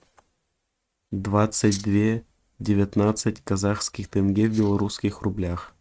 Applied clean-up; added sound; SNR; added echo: neural mask model RNNoise.